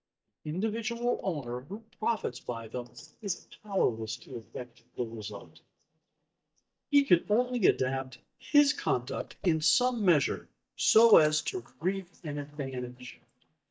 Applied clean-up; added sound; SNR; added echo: neural mask model DeepFilterNet 3.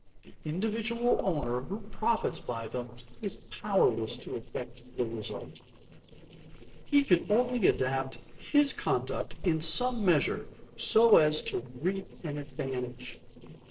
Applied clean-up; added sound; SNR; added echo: neural separator model SepFormer DNS4.